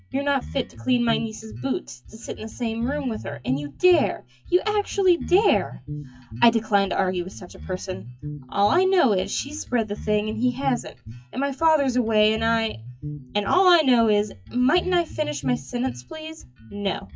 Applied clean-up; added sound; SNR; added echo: classical method WPE with log-MMSE.